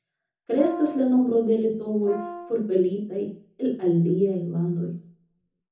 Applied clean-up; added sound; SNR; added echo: none; Brass instrument; 14 dB; reverberation time 0.5 s.